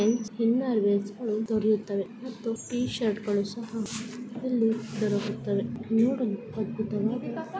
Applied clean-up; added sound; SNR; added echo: none; none; none; none.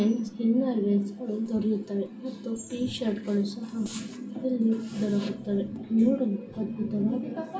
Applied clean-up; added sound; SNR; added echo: none; none; none; reverberation time 0.2 s.